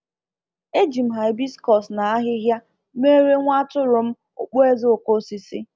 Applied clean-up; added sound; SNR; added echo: none; none; none; none.